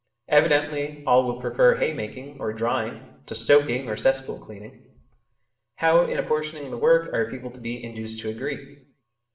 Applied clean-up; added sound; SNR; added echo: none; none; none; reverberation time 0.7 s.